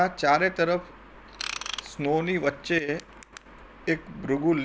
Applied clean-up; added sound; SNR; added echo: none; Ratchet, pawl / Tools; 11 dB; none.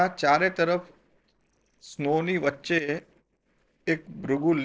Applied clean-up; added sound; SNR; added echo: neural separator model SepFormer DNS4.